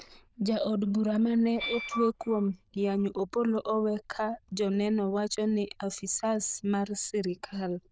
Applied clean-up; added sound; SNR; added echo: neural diffusion model UNIVERSE++.